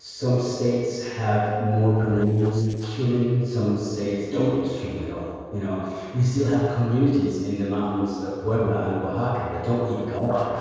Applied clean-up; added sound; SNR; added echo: neural separator model SepFormer DNS4.